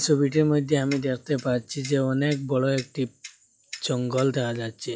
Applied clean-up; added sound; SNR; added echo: classical method log-MMSE.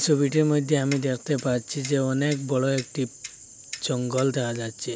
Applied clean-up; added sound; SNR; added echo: none; Clock; 18 dB; none.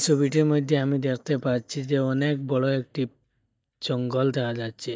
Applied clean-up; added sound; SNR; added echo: neural mask model DeepFilterNet 3.